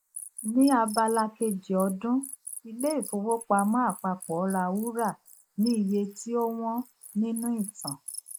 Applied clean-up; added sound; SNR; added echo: neural mask model Resemble Enhance denoiser.